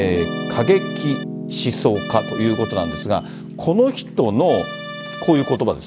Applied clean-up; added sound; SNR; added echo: none; Accordion + Piano; 8 dB; none.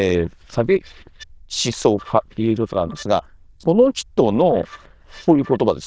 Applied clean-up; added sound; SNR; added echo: neural diffusion model UNIVERSE++.